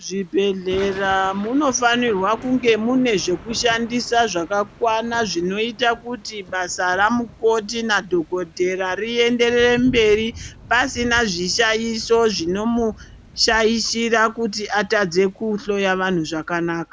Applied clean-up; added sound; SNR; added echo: none; Thunder / Rain; 20 dB; none.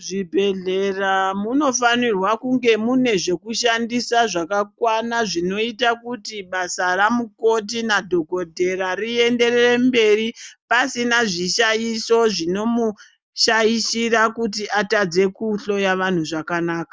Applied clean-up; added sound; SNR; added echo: none; none; none; none.